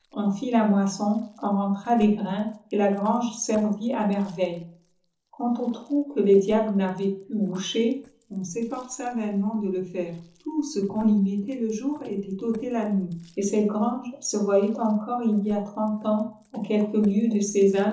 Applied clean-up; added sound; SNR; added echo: neural separator model SepFormer DNS4.